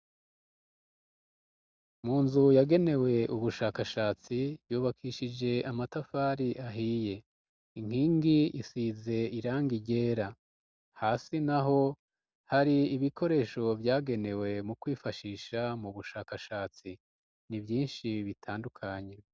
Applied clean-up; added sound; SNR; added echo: none; none; none; none.